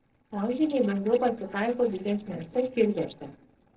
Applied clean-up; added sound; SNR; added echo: neural separator model SepFormer DNS4.